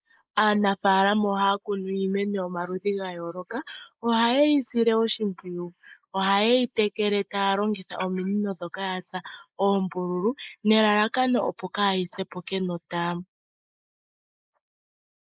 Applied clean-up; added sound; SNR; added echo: neural mask model Resemble Enhance denoiser.